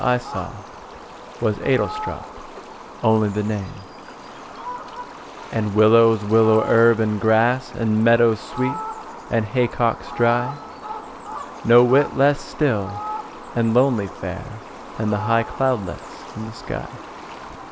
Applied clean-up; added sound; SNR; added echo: none; Fowl; 13 dB; none.